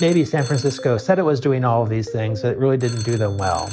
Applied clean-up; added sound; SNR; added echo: none; Telephone; 17 dB; none.